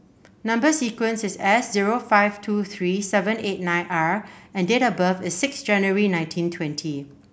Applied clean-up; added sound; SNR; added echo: none; none; none; none.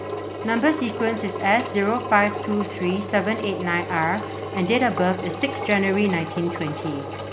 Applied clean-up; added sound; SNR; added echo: none; Engine; 7 dB; none.